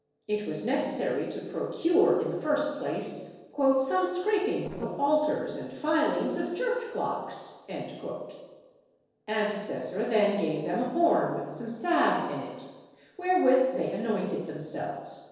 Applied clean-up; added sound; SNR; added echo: neural separator model SepFormer DNS4.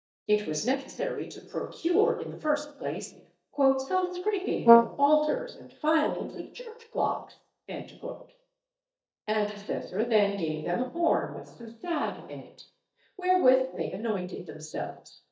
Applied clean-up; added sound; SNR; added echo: neural mask model DeepFilterNet 3.